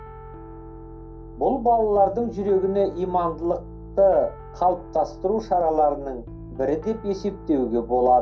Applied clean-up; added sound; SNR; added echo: none; Piano; 16 dB; reverberation time 0.3 s.